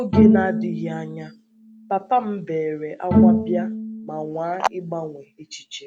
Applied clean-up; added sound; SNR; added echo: none; Bowed string instrument; -4 dB; none.